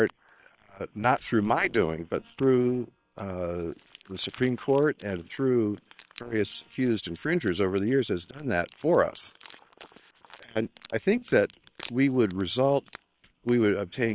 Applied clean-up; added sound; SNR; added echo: neural separator model SepFormer WHAM!.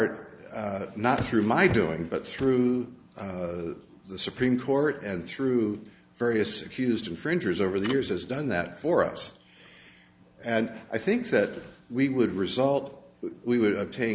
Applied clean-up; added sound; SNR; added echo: none; none; none; none.